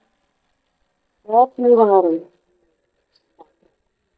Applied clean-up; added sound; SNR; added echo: neural mask model DeepFilterNet 3.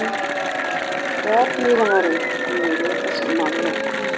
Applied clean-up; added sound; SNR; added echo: none; Applause / Cheering; 0 dB; none.